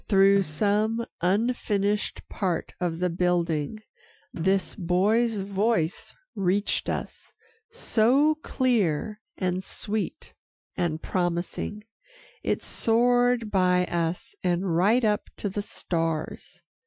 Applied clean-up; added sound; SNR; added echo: classical method Wiener filter.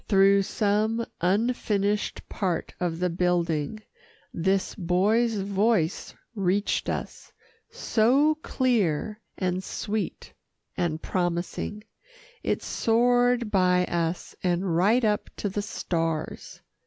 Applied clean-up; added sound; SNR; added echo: none; none; none; none.